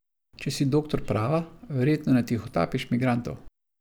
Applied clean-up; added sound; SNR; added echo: none; none; none; none.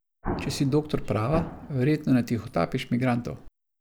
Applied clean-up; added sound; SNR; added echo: none; Explosion; 9 dB; none.